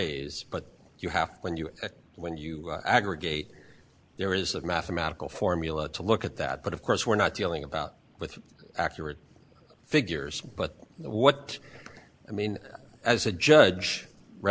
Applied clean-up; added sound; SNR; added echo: none; none; none; none.